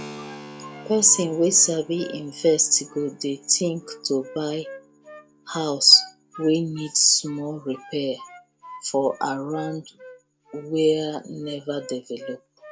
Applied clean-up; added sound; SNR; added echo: none; Keyboard (musical) + Wind instrument, woodwind instrument; 19 dB; none.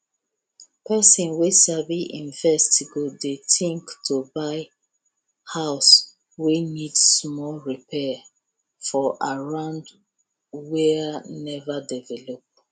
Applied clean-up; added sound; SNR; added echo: none; none; none; none.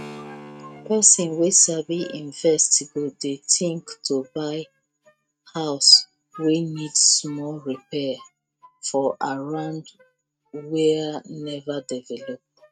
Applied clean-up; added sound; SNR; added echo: neural mask model RNNoise.